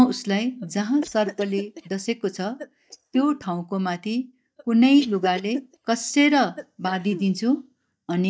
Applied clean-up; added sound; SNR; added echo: neural mask model DeepFilterNet 3.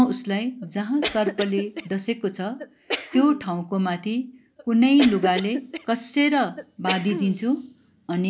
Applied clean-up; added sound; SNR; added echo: none; Cough; 10 dB; none.